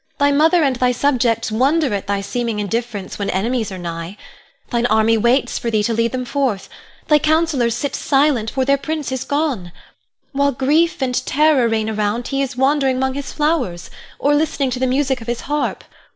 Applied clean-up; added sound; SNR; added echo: none; none; none; none.